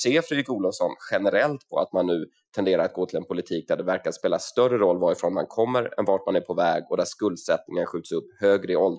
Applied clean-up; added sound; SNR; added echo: classical method Wiener filter.